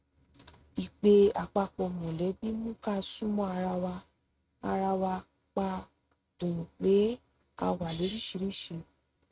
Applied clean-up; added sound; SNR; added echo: neural mask model RNNoise.